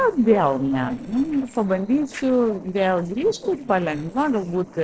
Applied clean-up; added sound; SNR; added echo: neural separator model SepFormer DNS4.